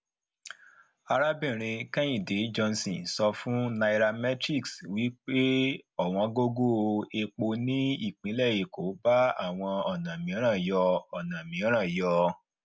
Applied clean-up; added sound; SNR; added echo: none; none; none; none.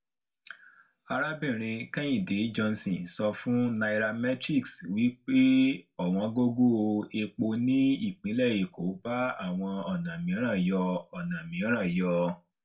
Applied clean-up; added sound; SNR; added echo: none; none; none; reverberation time 0.2 s.